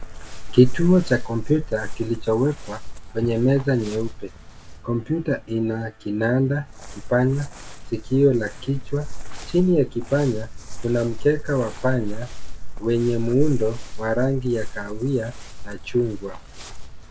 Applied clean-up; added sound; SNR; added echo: none; Crumpling, crinkling; 5 dB; none.